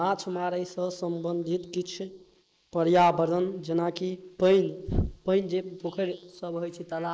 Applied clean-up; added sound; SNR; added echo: neural mask model Resemble Enhance denoiser.